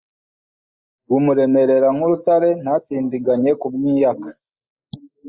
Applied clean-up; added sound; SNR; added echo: neural mask model Resemble Enhance denoiser.